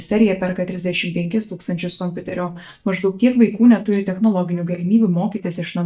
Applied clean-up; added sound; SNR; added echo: neural mask model DeepFilterNet 3.